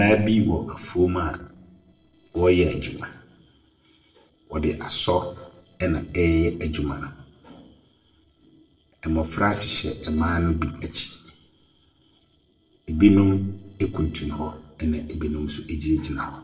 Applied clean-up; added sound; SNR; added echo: neural separator model SepFormer DNS4.